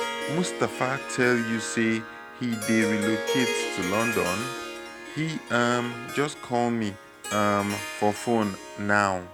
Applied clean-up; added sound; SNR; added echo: none; Harp; 6 dB; none.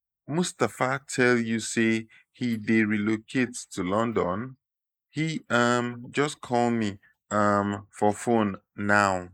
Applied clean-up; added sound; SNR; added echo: neural mask model Resemble Enhance denoiser.